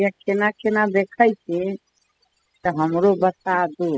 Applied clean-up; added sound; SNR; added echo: classical method spectral subtraction.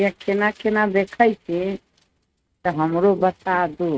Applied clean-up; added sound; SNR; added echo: neural mask model RNNoise.